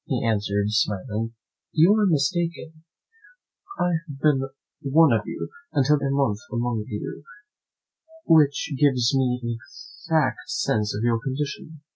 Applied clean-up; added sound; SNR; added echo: none; none; none; none.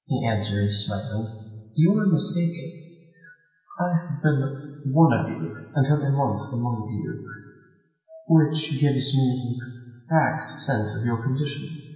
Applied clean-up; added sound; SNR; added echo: none; none; none; reverberation time 1.4 s.